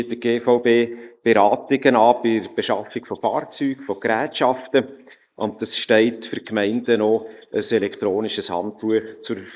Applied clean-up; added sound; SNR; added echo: neural mask model Resemble Enhance denoiser.